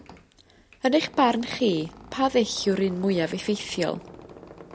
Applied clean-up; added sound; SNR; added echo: none; Squeak; 20 dB; none.